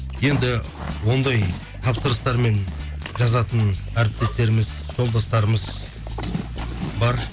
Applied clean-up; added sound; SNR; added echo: none; Livestock, farm animals, working animals; 13 dB; none.